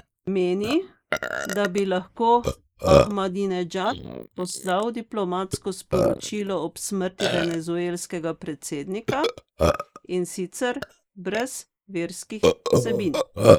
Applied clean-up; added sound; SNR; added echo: neural mask model Resemble Enhance denoiser.